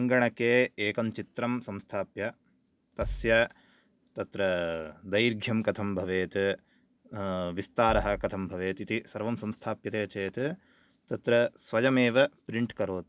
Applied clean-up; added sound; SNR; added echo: none; Bass drum; 13 dB; none.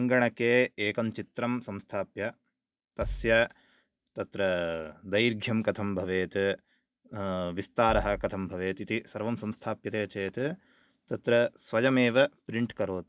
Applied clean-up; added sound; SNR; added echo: neural mask model DeepFilterNet 3.